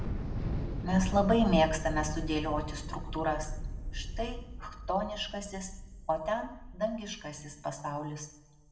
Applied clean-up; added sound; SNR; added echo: none; Thunder / Explosion; 5 dB; reverberation time 0.8 s.